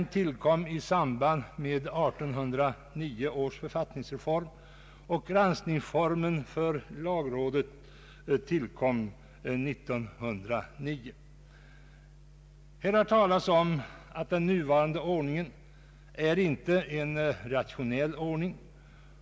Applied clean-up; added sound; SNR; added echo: none; none; none; none.